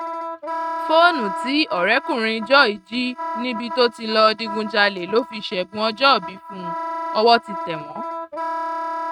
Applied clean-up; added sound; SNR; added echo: neural mask model RNNoise.